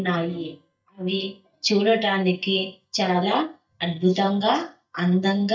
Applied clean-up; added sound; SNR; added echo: neural mask model DeepFilterNet 3.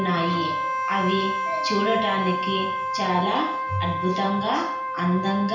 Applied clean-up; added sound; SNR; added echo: none; Wind instrument, woodwind instrument; 2 dB; reverberation time 0.5 s.